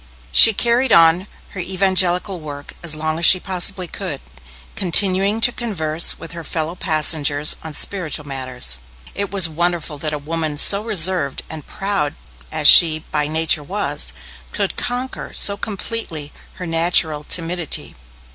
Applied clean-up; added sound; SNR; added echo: none; none; none; none.